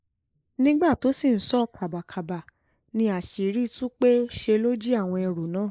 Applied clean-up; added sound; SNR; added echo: neural mask model Resemble Enhance denoiser.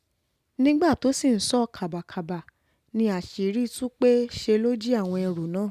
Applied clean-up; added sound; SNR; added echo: none; none; none; none.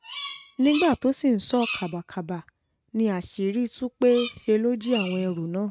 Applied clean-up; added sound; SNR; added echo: neural mask model RNNoise.